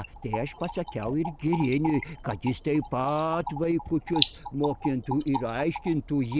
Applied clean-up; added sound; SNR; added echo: none; Trickle, dribble / Splash, splatter; 9 dB; none.